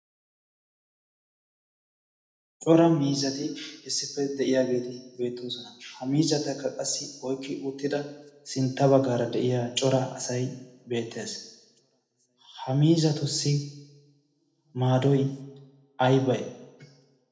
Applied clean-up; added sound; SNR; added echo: none; none; none; reverberation time 0.8 s.